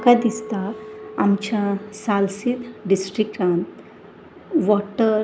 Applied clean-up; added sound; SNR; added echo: none; Chink, clink; 18 dB; none.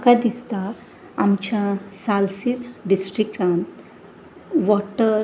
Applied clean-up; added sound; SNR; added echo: none; none; none; none.